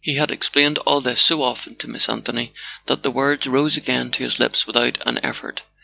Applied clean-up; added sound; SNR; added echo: none; none; none; none.